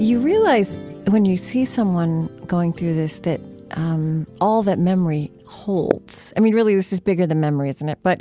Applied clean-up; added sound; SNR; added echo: none; none; none; none.